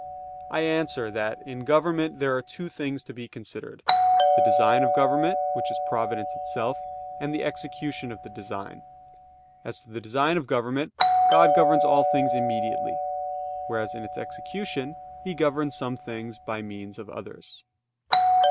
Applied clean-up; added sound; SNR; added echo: none; Doorbell; -2 dB; none.